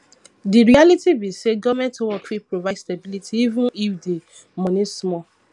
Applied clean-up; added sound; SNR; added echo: none; none; none; none.